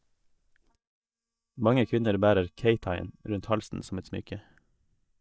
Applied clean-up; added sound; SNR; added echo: neural mask model DeepFilterNet 3.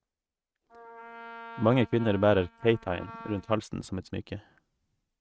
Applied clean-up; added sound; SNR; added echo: neural mask model RNNoise.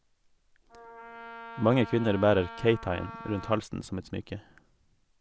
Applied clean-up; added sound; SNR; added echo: none; Wind instrument, woodwind instrument; 15 dB; none.